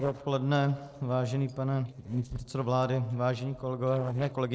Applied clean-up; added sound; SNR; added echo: neural separator model SepFormer DNS4.